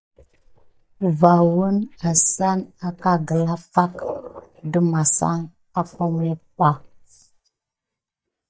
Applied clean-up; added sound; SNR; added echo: neural mask model DeepFilterNet 3.